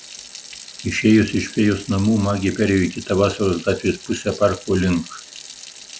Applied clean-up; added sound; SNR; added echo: none; Sink (filling or washing) / Water tap, faucet; 17 dB; none.